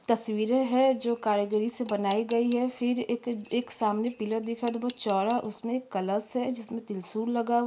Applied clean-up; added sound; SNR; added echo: none; Cutlery, silverware / Dishes, pots, and pans; 20 dB; none.